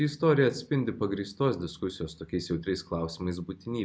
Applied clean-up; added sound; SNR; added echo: none; none; none; none.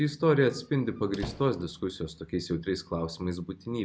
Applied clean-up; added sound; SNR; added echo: none; Squeak; 17 dB; none.